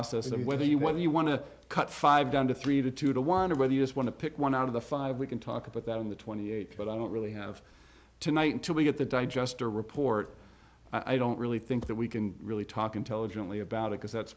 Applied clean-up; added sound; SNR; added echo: none; none; none; none.